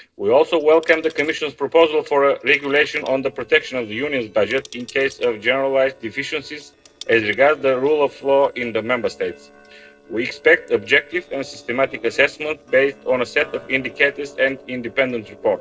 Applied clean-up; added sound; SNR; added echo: neural separator model SepFormer DNS4.